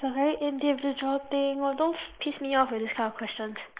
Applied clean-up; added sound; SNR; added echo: neural mask model Resemble Enhance denoiser.